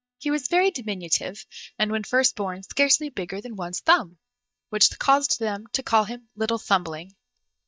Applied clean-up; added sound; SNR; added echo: neural mask model DeepFilterNet 3.